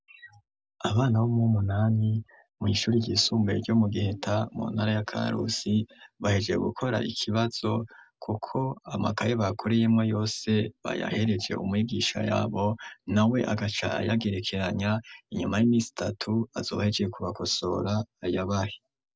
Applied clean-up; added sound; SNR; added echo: none; none; none; none.